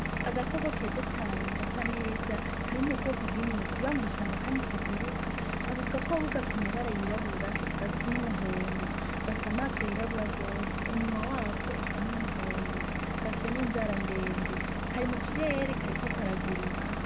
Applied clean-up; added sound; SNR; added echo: none; Engine / Vehicle; -3 dB; none.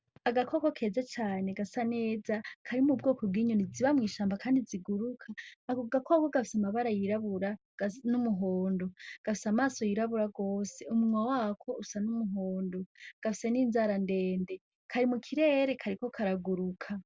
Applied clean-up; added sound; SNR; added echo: none; none; none; none.